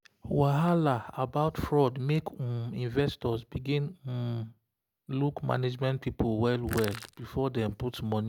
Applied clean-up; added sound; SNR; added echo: none; Crushing; 13 dB; none.